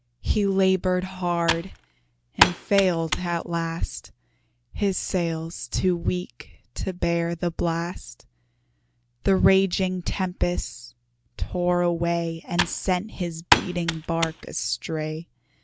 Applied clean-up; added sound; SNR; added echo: none; Computer keyboard; 4 dB; none.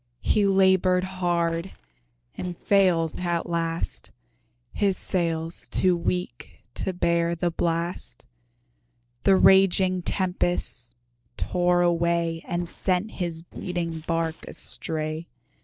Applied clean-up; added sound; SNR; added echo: neural separator model SepFormer DNS4.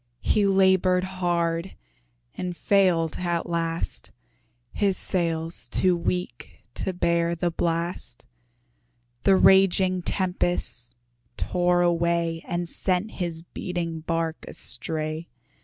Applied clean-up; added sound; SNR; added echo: none; none; none; none.